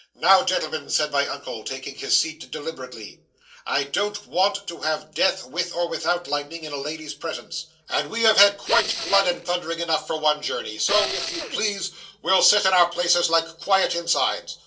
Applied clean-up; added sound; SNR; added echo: neural separator model SepFormer DNS4.